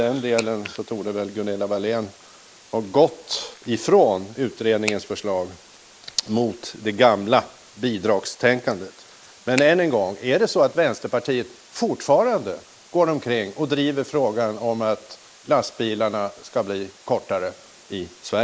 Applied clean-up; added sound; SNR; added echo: neural mask model Resemble Enhance denoiser.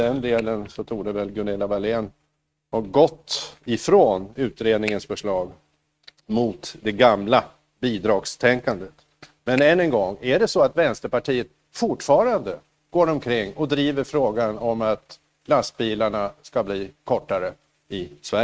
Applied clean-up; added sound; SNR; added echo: neural mask model RNNoise.